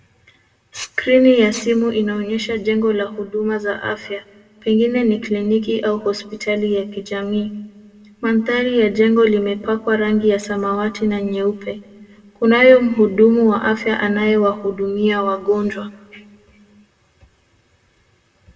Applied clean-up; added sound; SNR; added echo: none; none; none; reverberation time 0.9 s.